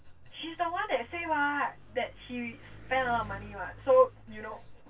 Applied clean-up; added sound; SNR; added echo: none; Bicycle; 19 dB; reverberation time 0.1 s.